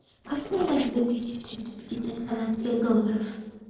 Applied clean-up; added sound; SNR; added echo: neural separator model SepFormer DNS4.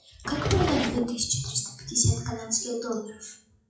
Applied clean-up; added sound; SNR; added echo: classical method WPE with log-MMSE.